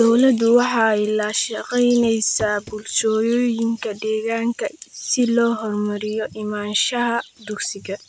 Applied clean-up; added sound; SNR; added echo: none; Walk, footsteps / Run / Wood; 19 dB; none.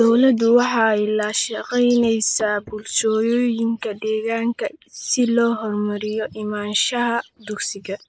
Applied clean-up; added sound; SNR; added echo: neural mask model Resemble Enhance denoiser.